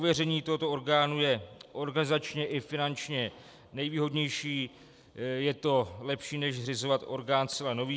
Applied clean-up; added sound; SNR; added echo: none; none; none; none.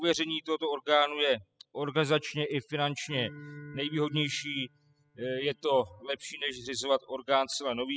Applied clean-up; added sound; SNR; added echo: classical method spectral subtraction.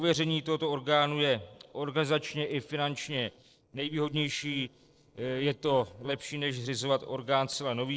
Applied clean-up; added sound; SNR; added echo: neural separator model SepFormer DNS4.